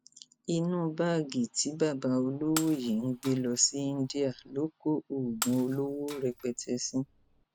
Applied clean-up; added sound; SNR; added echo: none; Shatter; 13 dB; none.